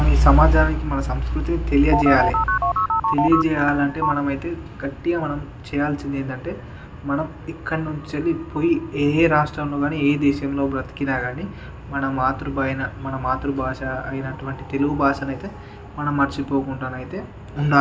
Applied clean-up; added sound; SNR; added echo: none; Telephone; 1 dB; none.